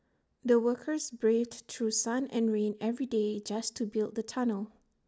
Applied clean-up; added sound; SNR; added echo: none; none; none; none.